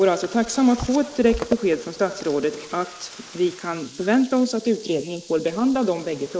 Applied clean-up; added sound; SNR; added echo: neural mask model Resemble Enhance denoiser.